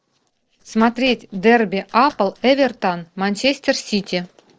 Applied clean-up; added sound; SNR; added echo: neural separator model SepFormer DNS4.